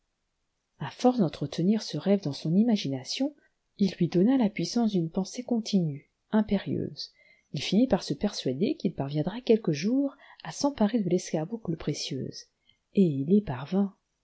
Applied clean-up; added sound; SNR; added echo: none; none; none; none.